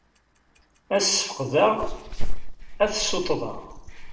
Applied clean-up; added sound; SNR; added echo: neural separator model SepFormer DNS4.